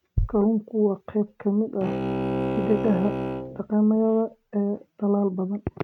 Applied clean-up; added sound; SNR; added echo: neural mask model RNNoise.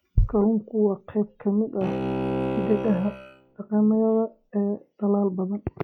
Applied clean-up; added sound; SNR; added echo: classical method log-MMSE.